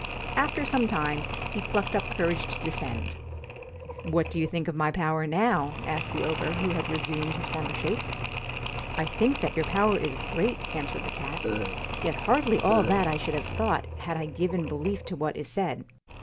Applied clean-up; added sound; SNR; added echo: none; Mechanisms + Burping, eructation; 5 dB; none.